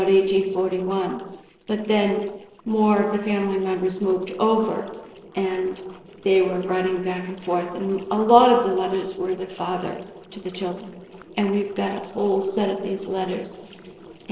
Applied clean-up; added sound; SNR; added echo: neural separator model SepFormer DNS4.